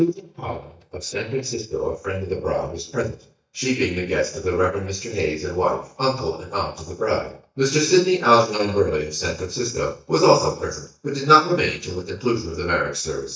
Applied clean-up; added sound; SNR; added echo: neural mask model DeepFilterNet 3.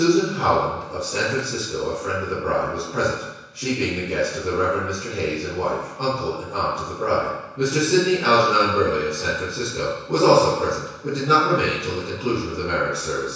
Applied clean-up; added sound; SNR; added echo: none; Gunshot, gunfire; 18 dB; reverberation time 1.1 s.